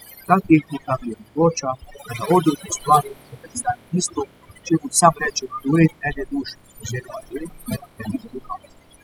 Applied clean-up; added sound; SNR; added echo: classical method spectral subtraction.